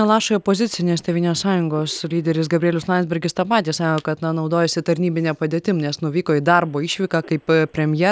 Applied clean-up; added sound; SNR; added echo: none; none; none; none.